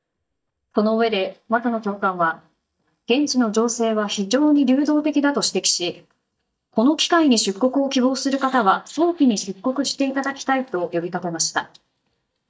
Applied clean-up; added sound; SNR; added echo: neural mask model DeepFilterNet 3.